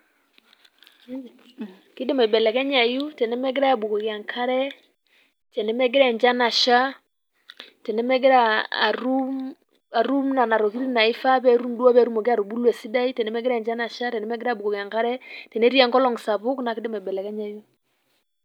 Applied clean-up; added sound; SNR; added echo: none; none; none; none.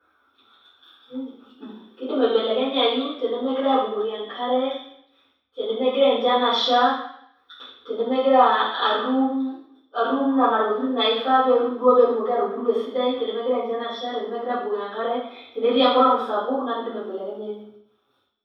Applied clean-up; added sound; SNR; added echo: none; none; none; reverberation time 0.7 s.